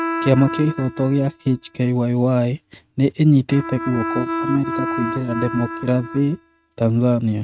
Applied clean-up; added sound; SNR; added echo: neural mask model RNNoise.